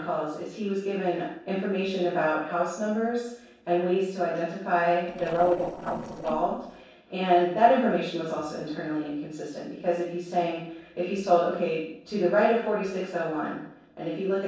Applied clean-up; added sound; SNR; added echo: neural separator model SepFormer DNS4.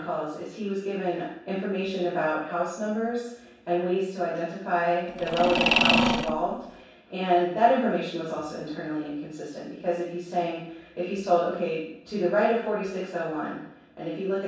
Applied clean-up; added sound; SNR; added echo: none; Mechanisms; -3 dB; reverberation time 0.7 s.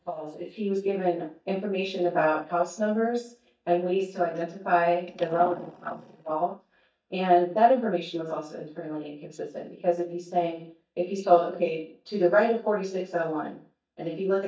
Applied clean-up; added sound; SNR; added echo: neural mask model DeepFilterNet 3.